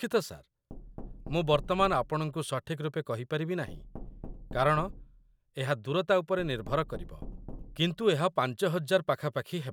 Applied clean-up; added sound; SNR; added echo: none; Knock; 13 dB; none.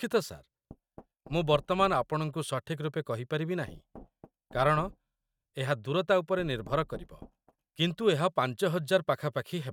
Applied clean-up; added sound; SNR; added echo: neural mask model RNNoise.